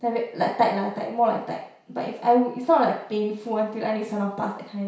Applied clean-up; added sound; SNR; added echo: none; none; none; reverberation time 0.6 s.